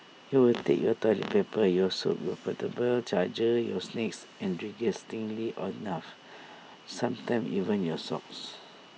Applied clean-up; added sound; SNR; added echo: none; none; none; none.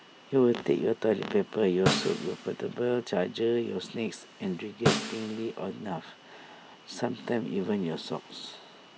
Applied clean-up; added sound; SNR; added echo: none; Snare drum; 4 dB; none.